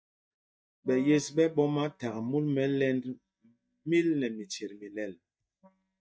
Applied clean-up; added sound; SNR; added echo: neural mask model DeepFilterNet 3.